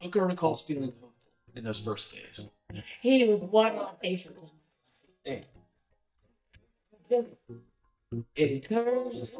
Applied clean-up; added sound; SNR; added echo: neural mask model DeepFilterNet 3.